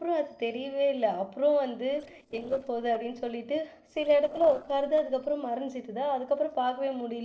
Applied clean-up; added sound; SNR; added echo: neural separator model SepFormer DNS4.